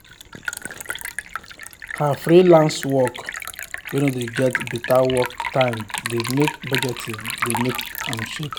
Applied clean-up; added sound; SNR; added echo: none; Liquid; 9 dB; none.